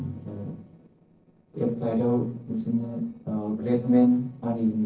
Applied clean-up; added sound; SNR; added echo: neural separator model SepFormer DNS4.